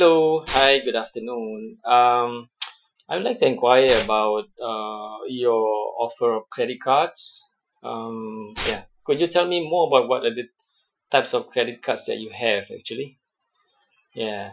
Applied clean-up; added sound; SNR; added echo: classical method Wiener filter.